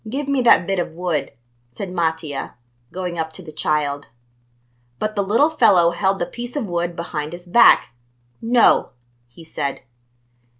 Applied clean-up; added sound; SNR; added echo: none; none; none; none.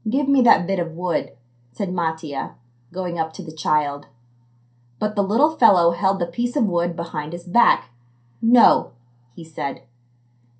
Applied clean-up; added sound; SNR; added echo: none; none; none; reverberation time 0.3 s.